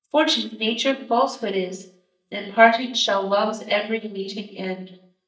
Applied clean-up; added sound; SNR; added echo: neural mask model DeepFilterNet 3.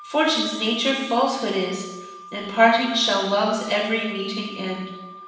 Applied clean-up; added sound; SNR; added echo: none; Wind instrument, woodwind instrument; 18 dB; reverberation time 1.1 s.